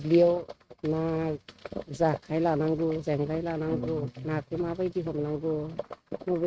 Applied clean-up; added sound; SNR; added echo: neural mask model RNNoise.